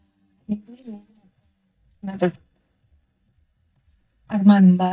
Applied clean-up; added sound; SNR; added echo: neural mask model DeepFilterNet 3.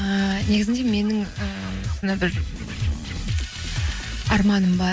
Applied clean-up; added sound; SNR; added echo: none; none; none; none.